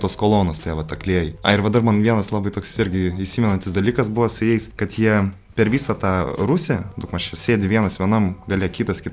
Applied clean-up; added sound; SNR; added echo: none; none; none; none.